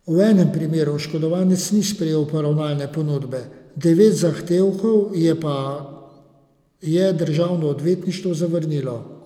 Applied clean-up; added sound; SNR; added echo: none; none; none; none.